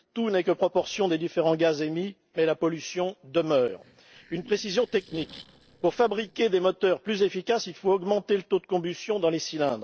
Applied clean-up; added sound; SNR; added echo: neural separator model SepFormer DNS4.